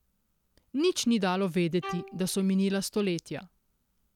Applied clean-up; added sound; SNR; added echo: none; Bowed string instrument; 17 dB; none.